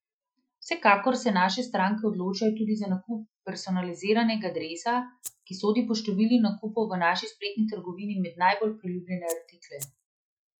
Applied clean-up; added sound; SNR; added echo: classical method Wiener filter.